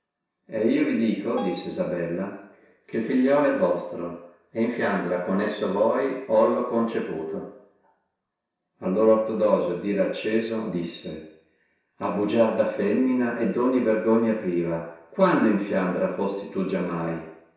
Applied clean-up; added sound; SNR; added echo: none; Bell; 19 dB; reverberation time 0.7 s.